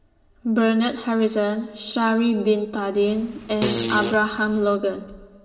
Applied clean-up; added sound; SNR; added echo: none; Fart; 4 dB; reverberation time 2.4 s.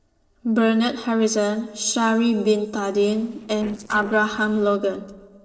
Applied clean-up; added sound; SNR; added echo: neural separator model SepFormer DNS4.